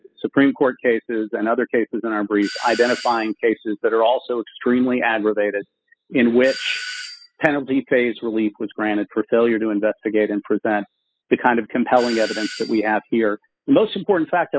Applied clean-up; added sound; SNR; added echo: classical method spectral subtraction.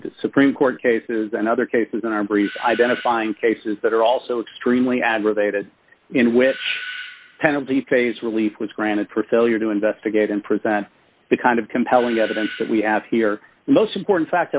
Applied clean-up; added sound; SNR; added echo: none; Doorbell; 14 dB; none.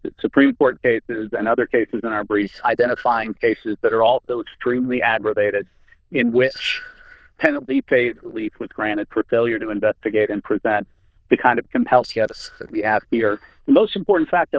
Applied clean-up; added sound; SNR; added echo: neural diffusion model UNIVERSE++.